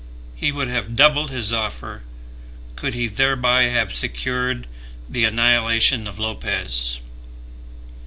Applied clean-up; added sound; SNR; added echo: none; none; none; none.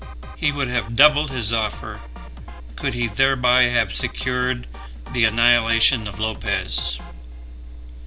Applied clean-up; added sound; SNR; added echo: none; Drum kit; 18 dB; none.